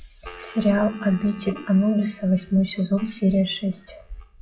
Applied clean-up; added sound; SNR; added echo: classical method WPE with log-MMSE.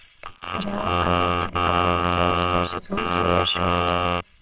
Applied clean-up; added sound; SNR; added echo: neural separator model SepFormer WHAMR!.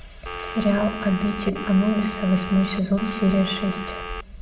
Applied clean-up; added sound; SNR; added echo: none; Telephone; 10 dB; reverberation time 0.6 s.